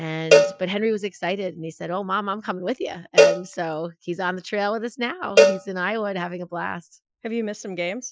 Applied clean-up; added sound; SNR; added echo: classical method Wiener filter.